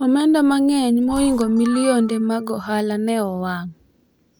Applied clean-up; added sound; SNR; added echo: none; Camera + Breathing; 19 dB; none.